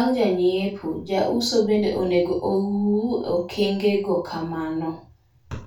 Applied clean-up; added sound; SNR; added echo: none; none; none; reverberation time 0.3 s.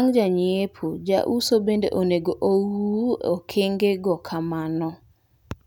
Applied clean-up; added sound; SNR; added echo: none; none; none; none.